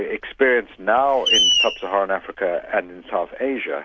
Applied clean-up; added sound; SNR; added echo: none; Screech; 3 dB; none.